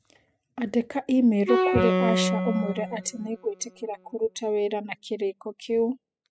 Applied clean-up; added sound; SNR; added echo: classical method spectral subtraction.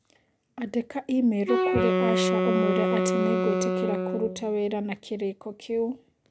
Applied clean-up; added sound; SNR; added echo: none; Wind instrument, woodwind instrument; -3 dB; none.